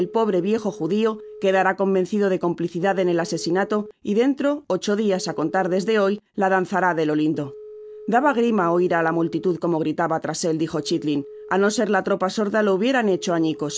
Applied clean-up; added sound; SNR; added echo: none; Telephone; 19 dB; none.